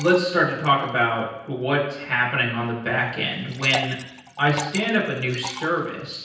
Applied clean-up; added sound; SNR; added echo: none; Liquid; 14 dB; reverberation time 0.9 s.